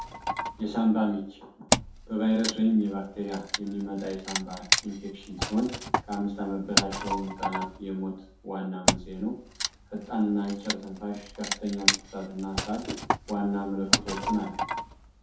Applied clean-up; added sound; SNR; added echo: none; Wood; 1 dB; reverberation time 0.5 s.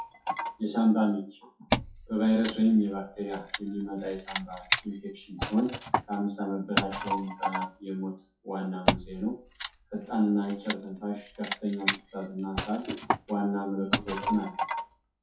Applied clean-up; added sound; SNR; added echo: classical method WPE with log-MMSE.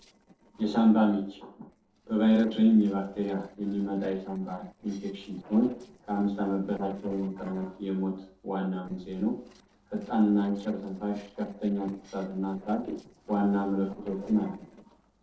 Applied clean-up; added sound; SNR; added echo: neural separator model SepFormer DNS4.